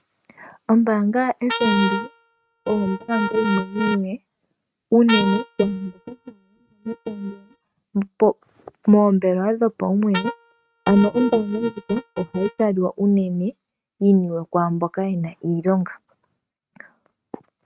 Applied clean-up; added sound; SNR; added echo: neural mask model RNNoise.